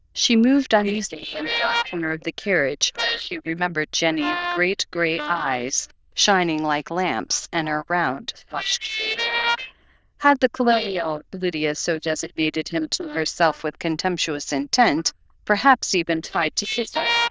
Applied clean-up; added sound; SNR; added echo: neural diffusion model UNIVERSE++.